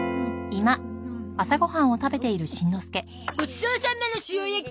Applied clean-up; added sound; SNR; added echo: none; none; none; none.